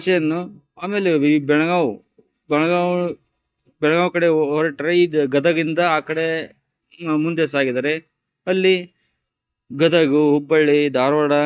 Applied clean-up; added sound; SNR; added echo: neural mask model DeepFilterNet 3.